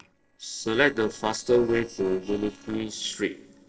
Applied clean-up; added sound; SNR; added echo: neural separator model SepFormer DNS4.